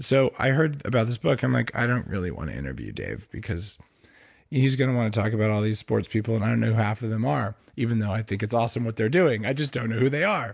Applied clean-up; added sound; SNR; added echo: none; none; none; none.